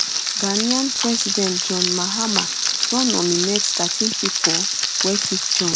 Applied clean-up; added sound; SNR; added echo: none; Frying (food); -3 dB; none.